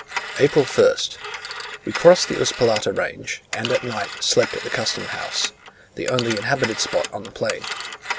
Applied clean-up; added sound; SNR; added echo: none; Telephone; 10 dB; none.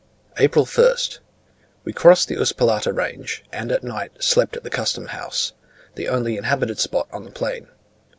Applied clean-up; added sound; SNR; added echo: none; none; none; none.